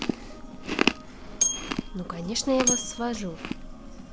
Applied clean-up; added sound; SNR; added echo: none; Chewing, mastication + Bell; -2 dB; none.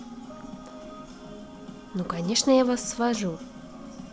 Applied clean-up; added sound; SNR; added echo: none; none; none; none.